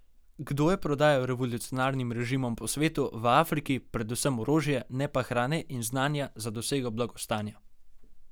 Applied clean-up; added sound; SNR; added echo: none; none; none; none.